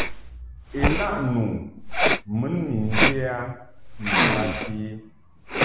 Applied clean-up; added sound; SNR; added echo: none; Respiratory sounds; -3 dB; none.